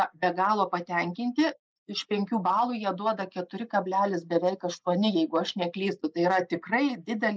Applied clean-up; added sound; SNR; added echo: neural mask model Resemble Enhance denoiser.